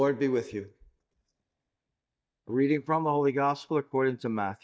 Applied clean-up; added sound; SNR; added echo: neural mask model DeepFilterNet 3.